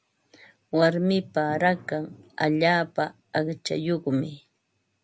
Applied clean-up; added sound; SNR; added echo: none; none; none; none.